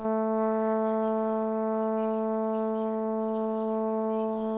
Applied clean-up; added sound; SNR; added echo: neural separator model SepFormer WHAMR!.